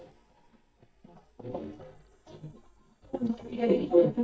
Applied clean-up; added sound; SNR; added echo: neural mask model DeepFilterNet 3.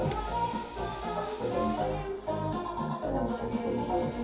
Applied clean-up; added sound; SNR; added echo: none; Sink (filling or washing) / Water tap, faucet; 17 dB; reverberation time 0.6 s.